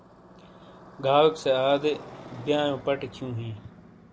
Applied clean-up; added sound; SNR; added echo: none; Motorcycle; 18 dB; none.